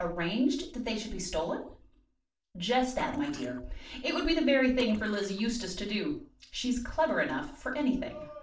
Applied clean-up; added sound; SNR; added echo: neural separator model SepFormer DNS4.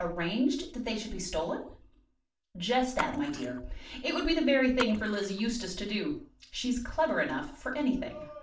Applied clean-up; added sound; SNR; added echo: none; Splash, splatter; 12 dB; reverberation time 0.4 s.